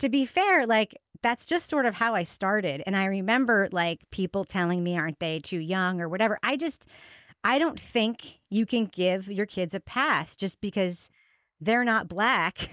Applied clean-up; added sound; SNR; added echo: neural mask model Resemble Enhance denoiser.